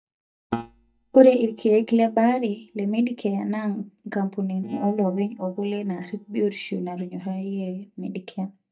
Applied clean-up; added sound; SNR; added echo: neural mask model DeepFilterNet 3.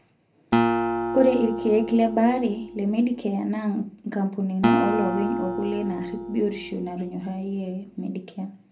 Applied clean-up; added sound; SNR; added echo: none; Acoustic guitar; 3 dB; reverberation time 0.3 s.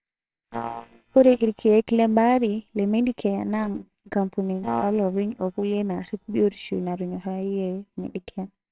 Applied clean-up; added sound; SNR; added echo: neural separator model SepFormer WHAMR!.